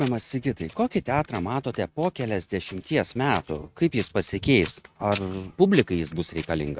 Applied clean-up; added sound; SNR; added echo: neural mask model RNNoise.